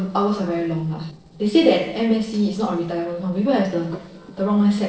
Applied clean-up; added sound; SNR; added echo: neural separator model SepFormer DNS4.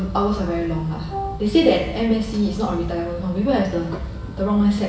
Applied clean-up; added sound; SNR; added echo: none; Wind instrument, woodwind instrument; 11 dB; reverberation time 1.2 s.